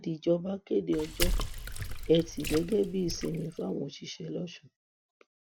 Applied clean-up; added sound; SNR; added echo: none; Water / Splash, splatter; 3 dB; none.